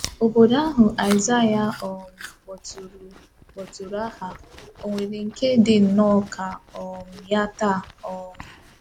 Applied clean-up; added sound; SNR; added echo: none; Chewing, mastication; 19 dB; none.